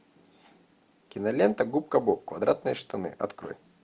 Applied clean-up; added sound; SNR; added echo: none; none; none; none.